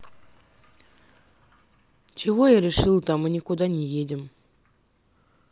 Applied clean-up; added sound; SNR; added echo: none; none; none; none.